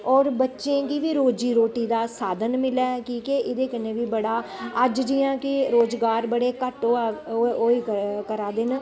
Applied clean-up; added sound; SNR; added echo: none; none; none; none.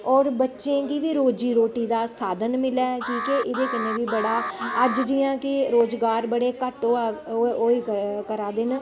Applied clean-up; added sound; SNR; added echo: none; Alarm; 8 dB; none.